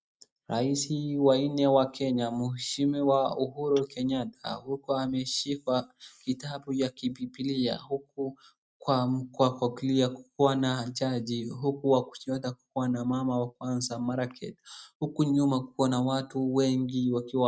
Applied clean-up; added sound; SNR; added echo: neural mask model RNNoise.